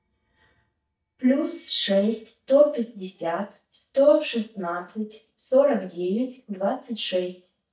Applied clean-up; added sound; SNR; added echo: neural mask model DeepFilterNet 3.